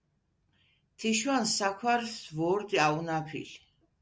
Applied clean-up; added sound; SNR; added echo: none; none; none; none.